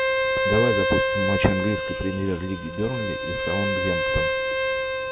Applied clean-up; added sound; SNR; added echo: none; Bowed string instrument; -2 dB; none.